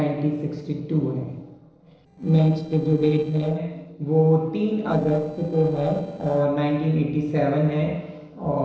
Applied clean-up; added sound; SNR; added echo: neural separator model SepFormer DNS4.